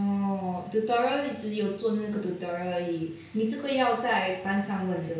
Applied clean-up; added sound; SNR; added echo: none; none; none; reverberation time 0.5 s.